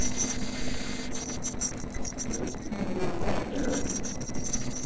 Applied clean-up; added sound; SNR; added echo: neural separator model SepFormer DNS4.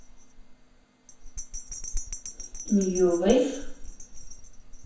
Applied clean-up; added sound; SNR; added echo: none; Bell; 7 dB; reverberation time 0.6 s.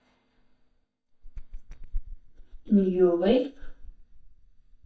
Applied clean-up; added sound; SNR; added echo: neural mask model DeepFilterNet 3.